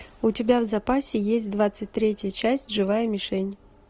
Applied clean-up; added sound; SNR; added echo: none; none; none; none.